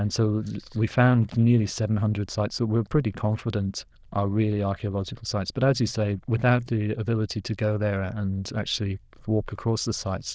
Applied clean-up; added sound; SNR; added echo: neural diffusion model UNIVERSE++.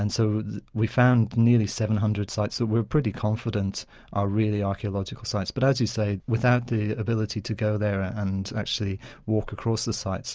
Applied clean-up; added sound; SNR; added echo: none; none; none; none.